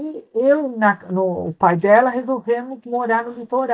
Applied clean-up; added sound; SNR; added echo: neural mask model DeepFilterNet 3.